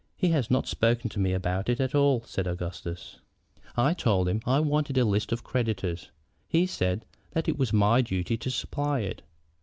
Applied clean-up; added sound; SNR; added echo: none; none; none; none.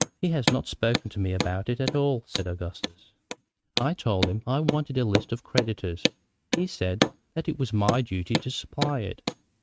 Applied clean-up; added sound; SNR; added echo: neural mask model RNNoise.